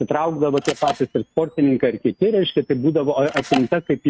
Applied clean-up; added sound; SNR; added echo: neural mask model RNNoise.